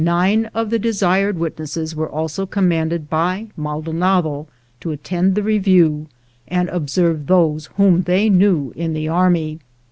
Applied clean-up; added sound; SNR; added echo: none; none; none; none.